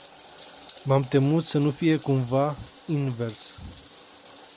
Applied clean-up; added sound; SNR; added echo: none; Bathtub (filling or washing); 12 dB; none.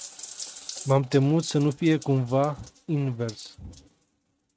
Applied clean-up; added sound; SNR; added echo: neural mask model RNNoise.